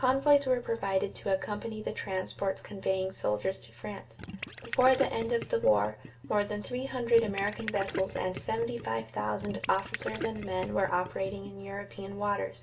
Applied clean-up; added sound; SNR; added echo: none; Gurgling; 11 dB; reverberation time 0.2 s.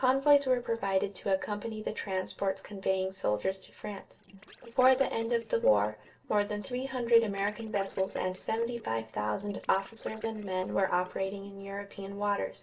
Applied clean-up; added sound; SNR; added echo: neural separator model SepFormer DNS4.